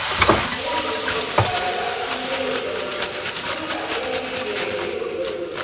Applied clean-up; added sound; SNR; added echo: none; Frying (food); -4 dB; reverberation time 2.2 s.